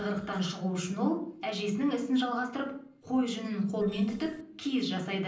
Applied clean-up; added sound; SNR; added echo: neural separator model SepFormer DNS4.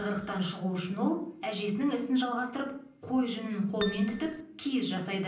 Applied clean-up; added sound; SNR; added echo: none; Acoustic guitar; 6 dB; reverberation time 0.6 s.